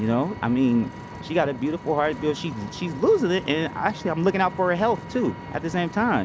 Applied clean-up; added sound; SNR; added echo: none; Vehicle; 13 dB; none.